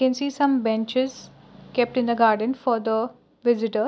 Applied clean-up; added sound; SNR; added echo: none; none; none; none.